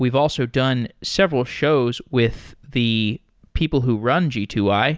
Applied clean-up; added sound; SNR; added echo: none; none; none; none.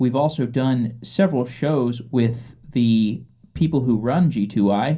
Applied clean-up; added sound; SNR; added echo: none; none; none; reverberation time 0.3 s.